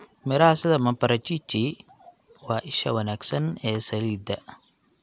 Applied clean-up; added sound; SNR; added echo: none; none; none; none.